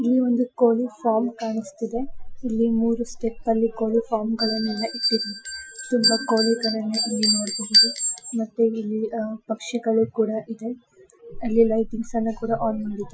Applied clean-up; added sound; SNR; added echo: classical method Wiener filter.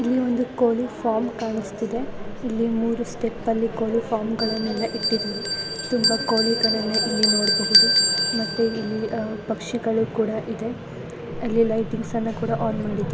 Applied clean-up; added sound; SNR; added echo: none; Bell; 3 dB; none.